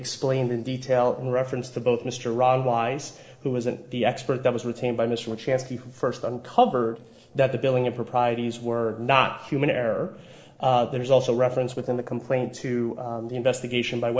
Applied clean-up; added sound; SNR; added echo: neural separator model SepFormer DNS4.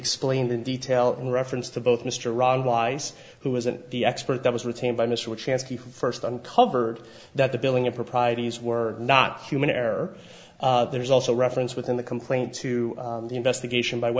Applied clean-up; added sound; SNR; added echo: none; none; none; none.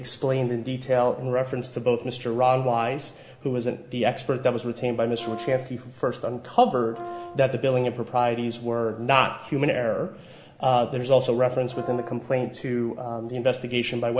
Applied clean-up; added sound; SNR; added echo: none; Brass instrument; 15 dB; reverberation time 2.5 s.